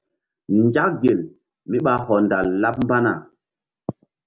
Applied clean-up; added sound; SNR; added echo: none; none; none; none.